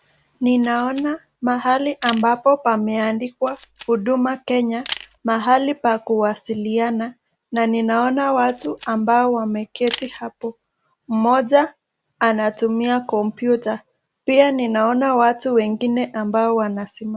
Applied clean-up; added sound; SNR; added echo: none; Camera; 17 dB; none.